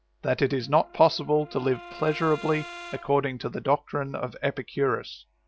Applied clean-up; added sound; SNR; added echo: none; Brass instrument; 18 dB; none.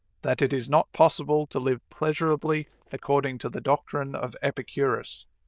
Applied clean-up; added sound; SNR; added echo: neural diffusion model UNIVERSE++.